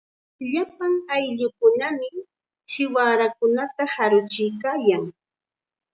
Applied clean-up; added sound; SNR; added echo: none; none; none; none.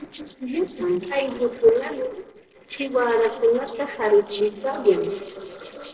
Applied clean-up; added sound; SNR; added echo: neural separator model SepFormer DNS4.